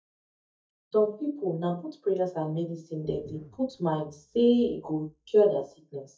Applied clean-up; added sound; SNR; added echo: neural mask model DeepFilterNet 3.